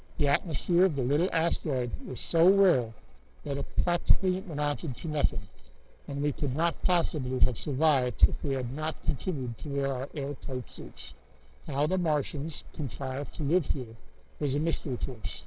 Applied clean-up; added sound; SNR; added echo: neural separator model SepFormer DNS4.